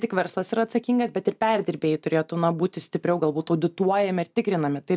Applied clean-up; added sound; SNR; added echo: none; none; none; none.